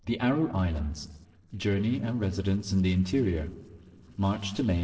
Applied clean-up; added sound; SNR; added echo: neural separator model SepFormer DNS4.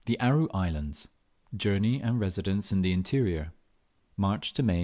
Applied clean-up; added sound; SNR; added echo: none; none; none; none.